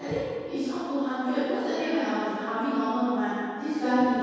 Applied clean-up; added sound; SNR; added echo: none; none; none; reverberation time 2.0 s.